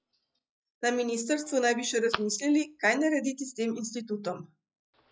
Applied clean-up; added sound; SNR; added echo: classical method log-MMSE.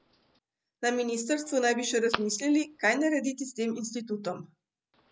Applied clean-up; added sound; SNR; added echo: none; Telephone; 16 dB; none.